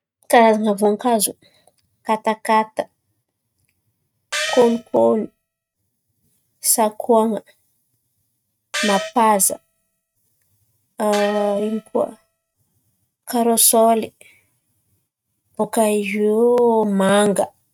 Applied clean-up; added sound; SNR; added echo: neural mask model RNNoise.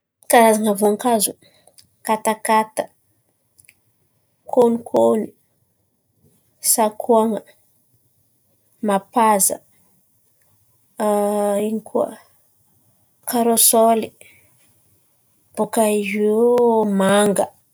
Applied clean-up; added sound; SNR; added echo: none; none; none; none.